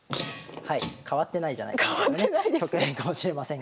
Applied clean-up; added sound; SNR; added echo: none; none; none; none.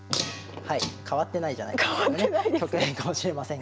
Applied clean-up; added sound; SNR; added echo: none; Bowed string instrument; 17 dB; none.